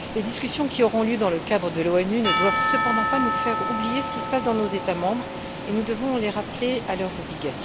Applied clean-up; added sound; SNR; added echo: none; Church bell / Percussion + Water; 3 dB; none.